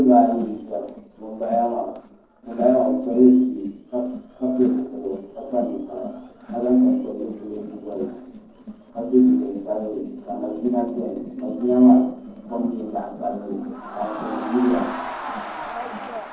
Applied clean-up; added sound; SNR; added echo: neural separator model SepFormer DNS4.